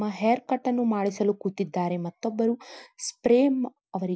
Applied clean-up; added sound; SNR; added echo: none; none; none; none.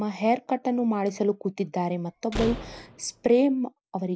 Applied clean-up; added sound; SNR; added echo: none; Slam; 11 dB; none.